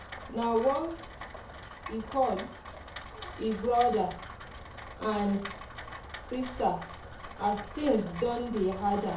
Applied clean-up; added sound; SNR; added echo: none; Rain; 11 dB; reverberation time 0.6 s.